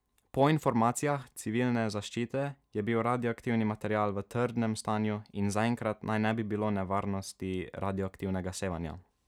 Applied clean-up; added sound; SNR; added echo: none; none; none; none.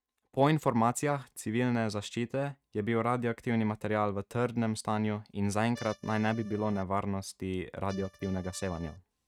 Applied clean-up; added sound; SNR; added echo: neural mask model RNNoise.